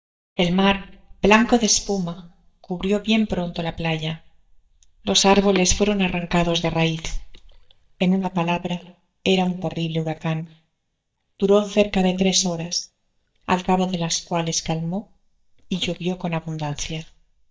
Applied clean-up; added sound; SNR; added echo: neural mask model DeepFilterNet 3.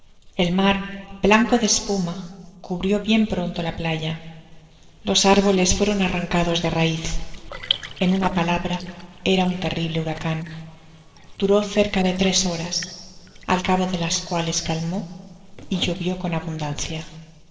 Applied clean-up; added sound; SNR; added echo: neural separator model SepFormer DNS4.